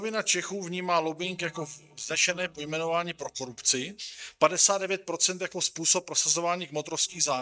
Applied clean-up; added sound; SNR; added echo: neural mask model DeepFilterNet 3.